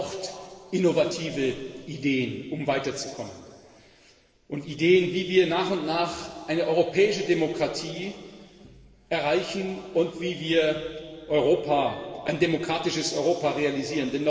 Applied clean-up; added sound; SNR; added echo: none; none; none; reverberation time 2.1 s.